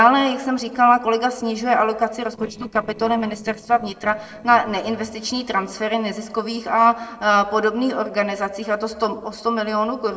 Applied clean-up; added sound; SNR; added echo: neural separator model SepFormer DNS4.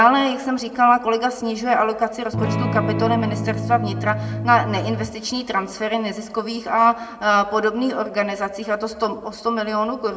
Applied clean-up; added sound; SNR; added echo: none; Electric guitar / Strum; 5 dB; reverberation time 0.9 s.